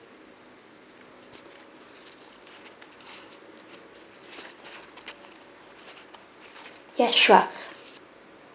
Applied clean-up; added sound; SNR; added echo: none; none; none; none.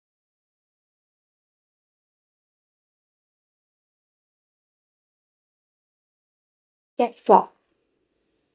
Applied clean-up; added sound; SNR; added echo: neural mask model DeepFilterNet 3.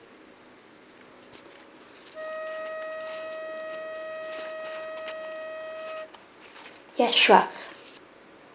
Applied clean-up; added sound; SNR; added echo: none; Wind instrument, woodwind instrument; 9 dB; none.